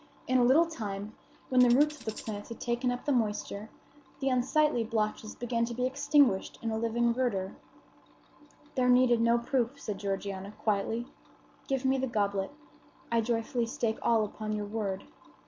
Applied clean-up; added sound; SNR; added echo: none; Tambourine; 19 dB; none.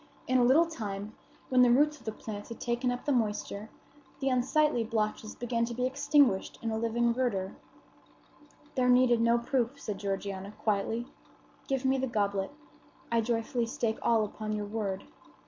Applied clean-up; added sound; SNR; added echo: none; none; none; none.